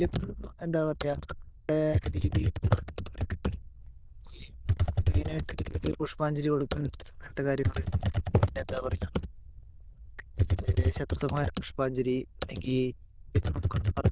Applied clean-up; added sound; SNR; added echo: neural diffusion model UNIVERSE++.